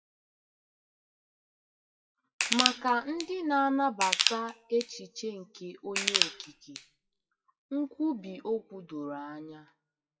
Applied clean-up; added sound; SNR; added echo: classical method WPE with log-MMSE.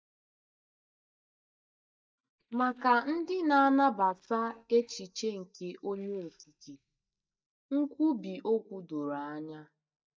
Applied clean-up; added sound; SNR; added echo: neural mask model DeepFilterNet 3.